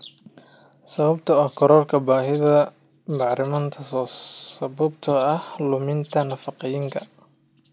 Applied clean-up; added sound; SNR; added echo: none; none; none; none.